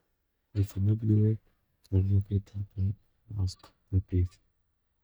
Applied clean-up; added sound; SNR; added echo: neural mask model DeepFilterNet 3.